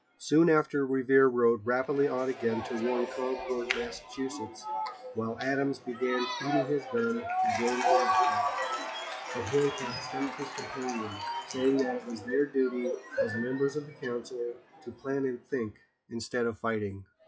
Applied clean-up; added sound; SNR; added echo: classical method WPE with log-MMSE.